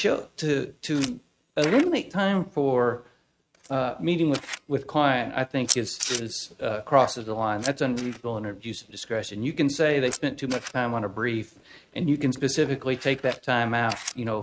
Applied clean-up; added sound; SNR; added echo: neural mask model RNNoise.